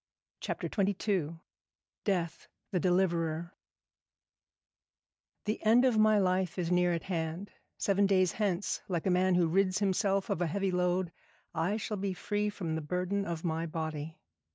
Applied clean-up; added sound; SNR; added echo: none; none; none; none.